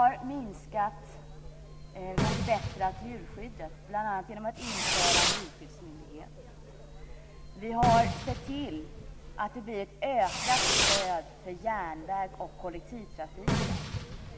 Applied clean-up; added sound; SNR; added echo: none; Fireworks; 1 dB; none.